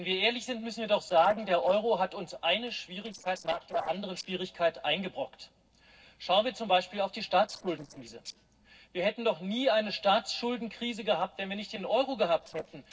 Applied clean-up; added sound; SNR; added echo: neural separator model SepFormer DNS4.